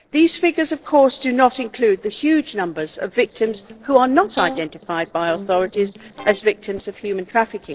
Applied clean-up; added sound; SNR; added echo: neural separator model SepFormer DNS4.